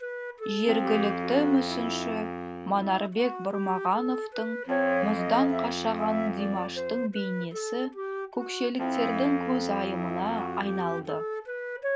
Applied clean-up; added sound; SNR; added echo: none; Wind instrument, woodwind instrument + Wind instrument, woodwind instrument; 2 dB; none.